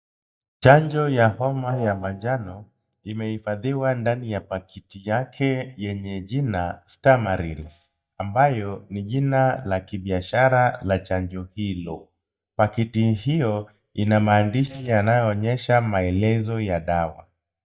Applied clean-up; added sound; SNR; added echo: neural mask model DeepFilterNet 3.